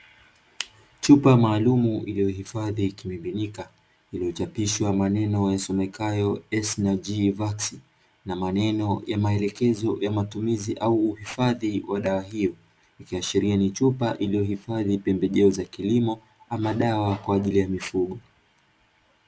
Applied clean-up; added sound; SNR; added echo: none; none; none; none.